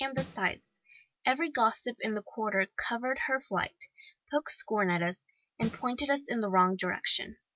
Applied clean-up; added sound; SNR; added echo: none; Snare drum; 12 dB; none.